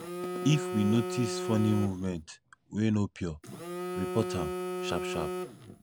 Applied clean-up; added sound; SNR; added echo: none; Telephone; 5 dB; none.